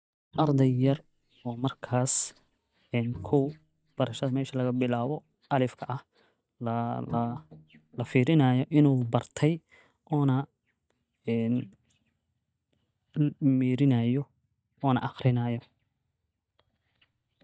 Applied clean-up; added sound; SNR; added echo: neural mask model DeepFilterNet 3.